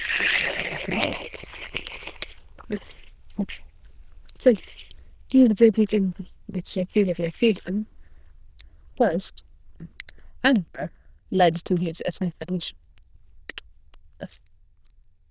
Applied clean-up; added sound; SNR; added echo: neural diffusion model UNIVERSE++.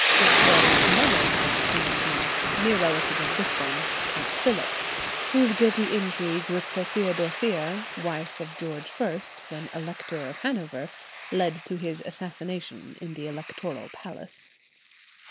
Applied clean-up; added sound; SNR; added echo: none; Boiling / Hiss; -2 dB; none.